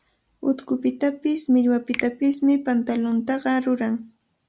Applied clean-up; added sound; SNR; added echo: none; Finger snapping; 15 dB; none.